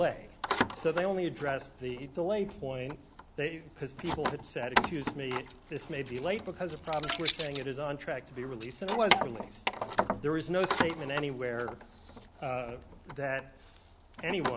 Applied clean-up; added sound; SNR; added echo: none; Keys jangling; 0 dB; none.